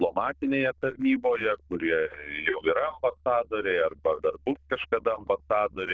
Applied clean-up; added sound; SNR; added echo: neural diffusion model UNIVERSE++.